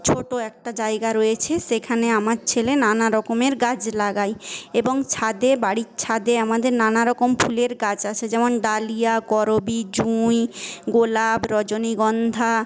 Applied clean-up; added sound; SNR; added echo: none; none; none; none.